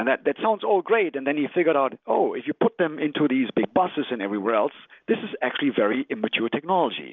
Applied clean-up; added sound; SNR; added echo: none; none; none; none.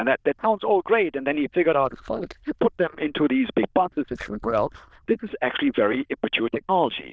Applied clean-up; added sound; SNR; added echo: neural diffusion model UNIVERSE++.